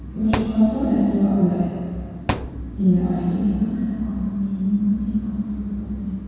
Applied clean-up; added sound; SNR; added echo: none; Thump, thud; 9 dB; reverberation time 2.0 s.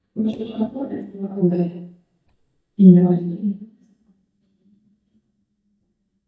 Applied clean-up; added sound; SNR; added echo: neural mask model DeepFilterNet 3.